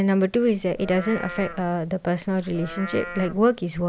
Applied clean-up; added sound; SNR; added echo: none; Livestock, farm animals, working animals; 14 dB; none.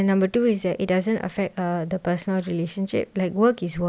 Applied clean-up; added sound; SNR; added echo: none; none; none; none.